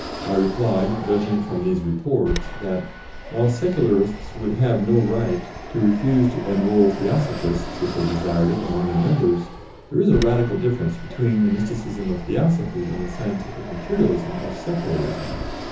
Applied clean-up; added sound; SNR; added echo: none; Fixed-wing aircraft, airplane; 10 dB; reverberation time 0.6 s.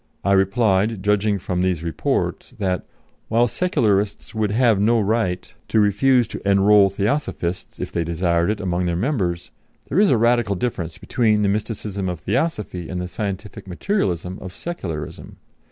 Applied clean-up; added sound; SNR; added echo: none; none; none; none.